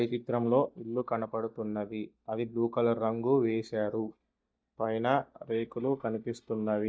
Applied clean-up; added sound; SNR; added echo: neural mask model DeepFilterNet 3.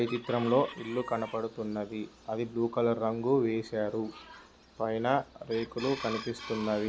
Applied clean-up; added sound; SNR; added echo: none; Chicken, rooster; 16 dB; none.